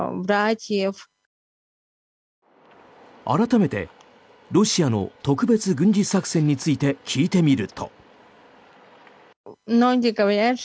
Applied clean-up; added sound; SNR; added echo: none; none; none; none.